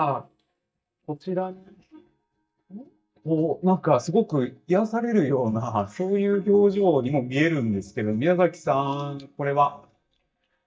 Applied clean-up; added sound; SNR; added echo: neural mask model DeepFilterNet 3.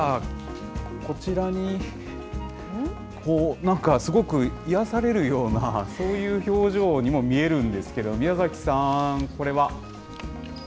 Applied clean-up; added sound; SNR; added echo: none; none; none; none.